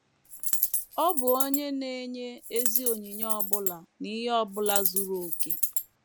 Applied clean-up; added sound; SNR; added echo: none; Coin (dropping); -3 dB; none.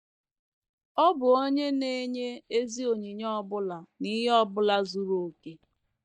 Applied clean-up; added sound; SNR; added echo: neural mask model DeepFilterNet 3.